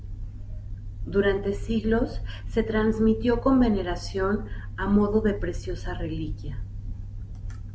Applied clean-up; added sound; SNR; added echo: none; none; none; none.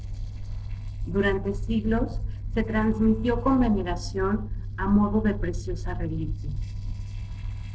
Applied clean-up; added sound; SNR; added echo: neural separator model SepFormer DNS4.